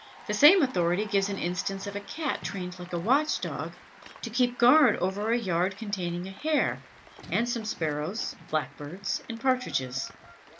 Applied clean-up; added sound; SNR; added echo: none; Livestock, farm animals, working animals + Applause / Cheering; 19 dB; none.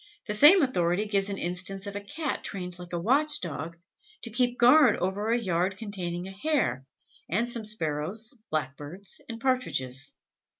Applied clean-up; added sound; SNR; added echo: none; none; none; none.